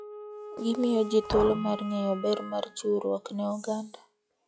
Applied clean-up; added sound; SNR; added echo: classical method log-MMSE.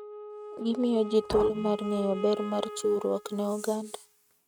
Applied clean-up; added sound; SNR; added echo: neural mask model RNNoise.